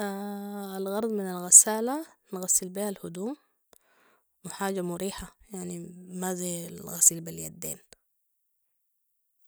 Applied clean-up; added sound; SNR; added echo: none; none; none; none.